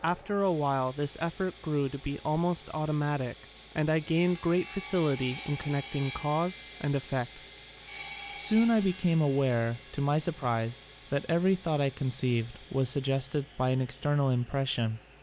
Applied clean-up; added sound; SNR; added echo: none; Sawing; 16 dB; none.